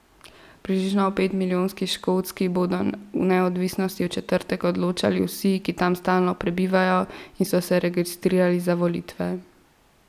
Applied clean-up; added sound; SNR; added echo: none; none; none; none.